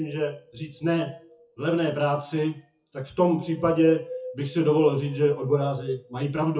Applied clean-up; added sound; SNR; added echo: classical method WPE with log-MMSE.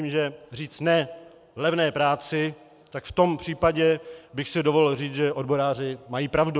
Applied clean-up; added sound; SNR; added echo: none; none; none; none.